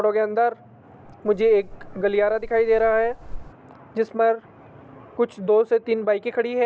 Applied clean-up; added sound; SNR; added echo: none; Wind; 15 dB; none.